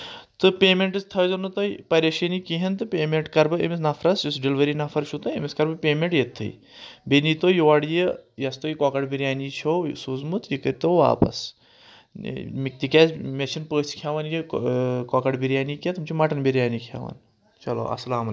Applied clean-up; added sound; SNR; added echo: none; none; none; none.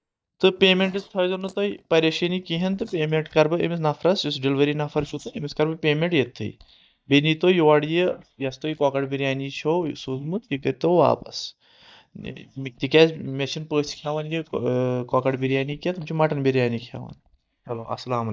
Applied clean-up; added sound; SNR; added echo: neural mask model DeepFilterNet 3.